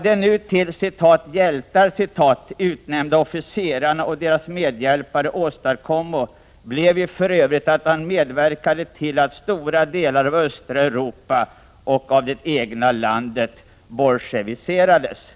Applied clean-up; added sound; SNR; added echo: none; none; none; none.